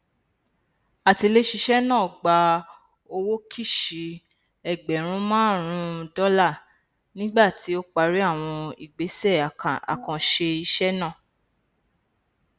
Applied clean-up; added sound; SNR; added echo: none; none; none; none.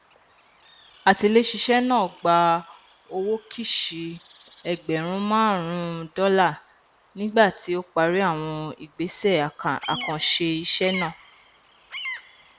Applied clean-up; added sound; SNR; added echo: none; Bird vocalization, bird call, bird song; 18 dB; none.